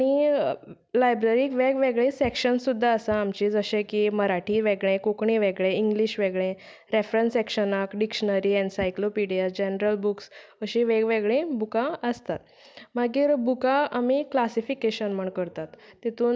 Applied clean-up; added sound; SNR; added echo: none; none; none; none.